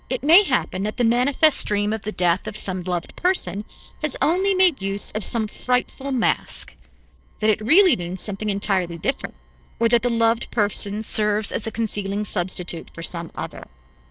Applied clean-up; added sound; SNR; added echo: neural separator model SepFormer DNS4.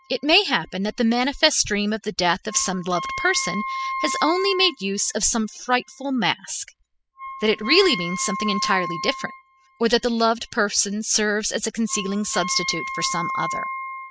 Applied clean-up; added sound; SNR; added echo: classical method spectral subtraction.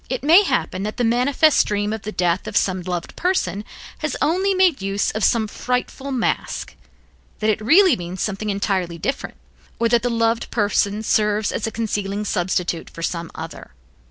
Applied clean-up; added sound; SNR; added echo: none; none; none; none.